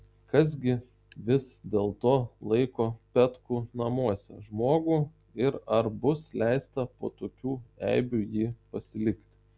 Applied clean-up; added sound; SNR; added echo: none; none; none; none.